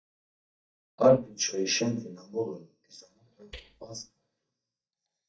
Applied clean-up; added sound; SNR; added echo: neural mask model DeepFilterNet 3.